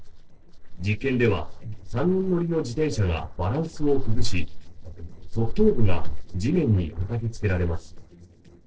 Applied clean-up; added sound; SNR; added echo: neural separator model SepFormer DNS4.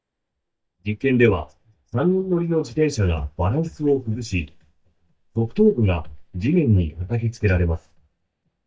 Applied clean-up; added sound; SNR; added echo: neural mask model DeepFilterNet 3.